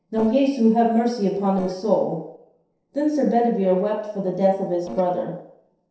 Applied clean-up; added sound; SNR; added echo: neural separator model SepFormer DNS4.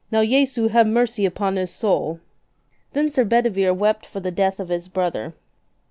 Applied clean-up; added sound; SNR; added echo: none; none; none; none.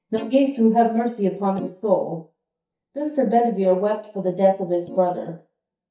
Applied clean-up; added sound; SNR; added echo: neural mask model DeepFilterNet 3.